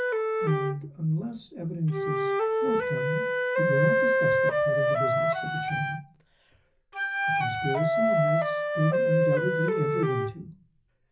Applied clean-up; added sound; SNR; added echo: none; Wind instrument, woodwind instrument; -5 dB; reverberation time 0.4 s.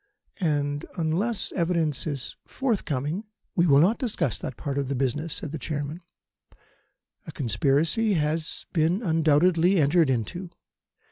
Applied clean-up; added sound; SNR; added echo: none; none; none; none.